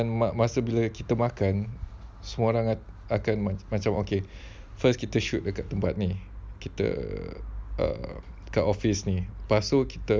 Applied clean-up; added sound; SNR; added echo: none; none; none; none.